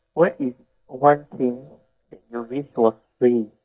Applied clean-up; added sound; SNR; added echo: neural mask model DeepFilterNet 3.